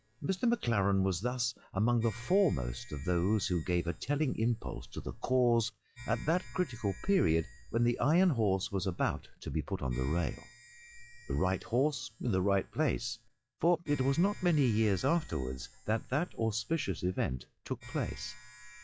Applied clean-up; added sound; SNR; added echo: classical method log-MMSE.